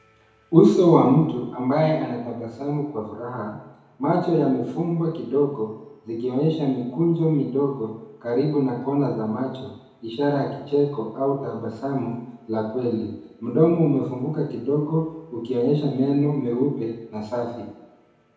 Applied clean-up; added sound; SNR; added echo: none; none; none; reverberation time 0.9 s.